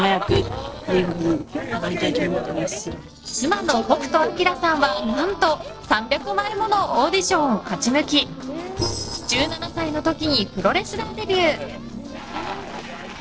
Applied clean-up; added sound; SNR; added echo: neural separator model SepFormer DNS4.